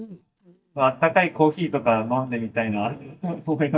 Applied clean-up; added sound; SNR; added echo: neural mask model DeepFilterNet 3.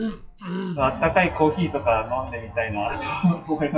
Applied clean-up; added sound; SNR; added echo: classical method WPE with log-MMSE.